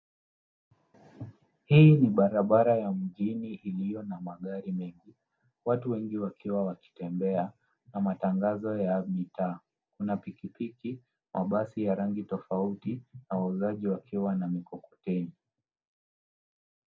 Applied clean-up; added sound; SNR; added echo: none; none; none; none.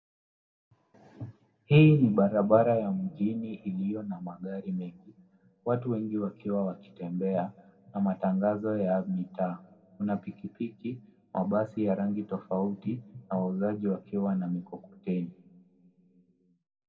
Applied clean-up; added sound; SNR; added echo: none; none; none; reverberation time 1.9 s.